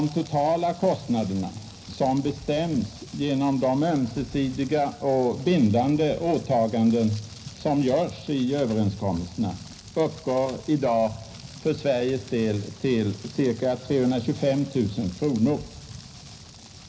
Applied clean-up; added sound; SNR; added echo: none; Rain; 19 dB; reverberation time 0.5 s.